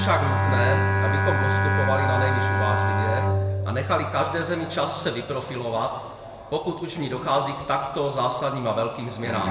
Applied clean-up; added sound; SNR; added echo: none; Bowed string instrument; -1 dB; reverberation time 1.8 s.